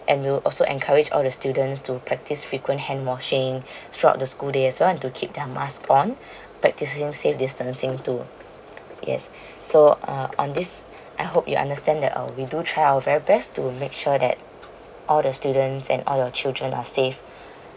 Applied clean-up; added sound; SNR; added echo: none; none; none; none.